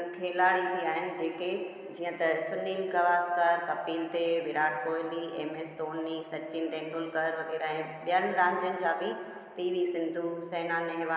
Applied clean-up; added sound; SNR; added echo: none; none; none; none.